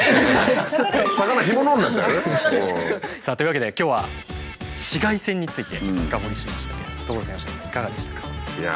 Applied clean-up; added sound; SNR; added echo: none; none; none; none.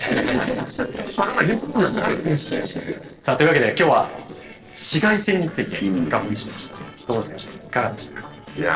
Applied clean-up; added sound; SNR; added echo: neural separator model SepFormer DNS4.